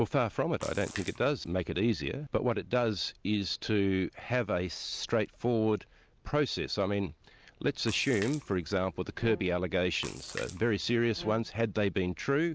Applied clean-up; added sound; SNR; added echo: none; Bowed string instrument + Splash, splatter; 17 dB; none.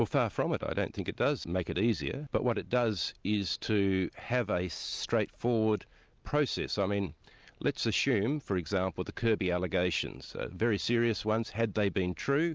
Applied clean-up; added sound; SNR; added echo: none; none; none; none.